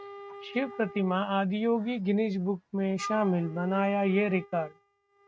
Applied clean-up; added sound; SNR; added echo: neural mask model RNNoise.